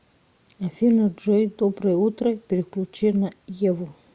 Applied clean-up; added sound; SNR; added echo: none; none; none; none.